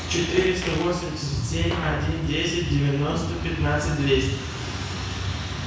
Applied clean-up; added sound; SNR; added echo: none; Fart; 15 dB; reverberation time 1.1 s.